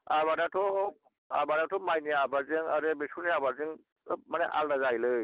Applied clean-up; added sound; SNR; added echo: none; none; none; none.